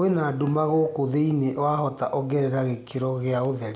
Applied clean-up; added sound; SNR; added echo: none; none; none; none.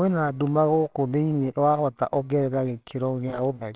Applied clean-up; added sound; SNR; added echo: neural separator model SepFormer WHAMR!.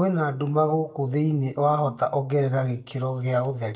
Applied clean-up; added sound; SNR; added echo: neural mask model DeepFilterNet 3.